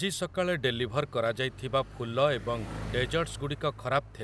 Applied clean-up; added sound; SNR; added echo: none; Bicycle; 12 dB; none.